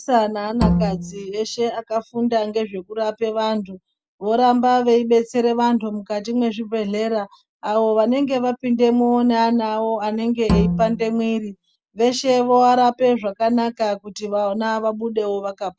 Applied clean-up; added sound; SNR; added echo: none; Bowed string instrument; 3 dB; none.